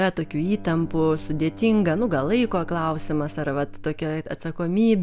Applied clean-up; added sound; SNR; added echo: none; Bowed string instrument; 19 dB; none.